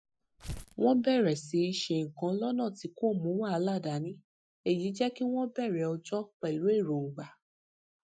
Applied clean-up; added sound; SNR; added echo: classical method Wiener filter.